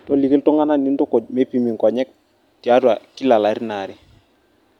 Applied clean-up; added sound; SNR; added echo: none; none; none; none.